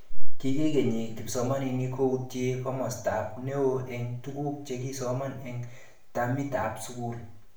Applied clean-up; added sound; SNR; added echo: none; none; none; reverberation time 0.5 s.